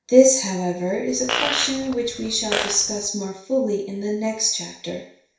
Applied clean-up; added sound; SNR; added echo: none; Fart; 6 dB; reverberation time 0.6 s.